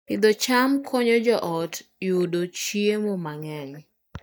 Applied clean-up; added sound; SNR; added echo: neural mask model DeepFilterNet 3.